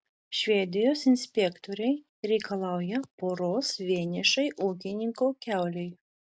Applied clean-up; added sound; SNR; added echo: none; none; none; none.